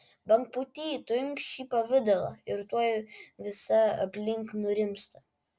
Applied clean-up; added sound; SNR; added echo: none; none; none; none.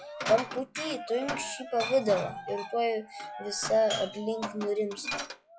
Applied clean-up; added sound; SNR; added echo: classical method log-MMSE.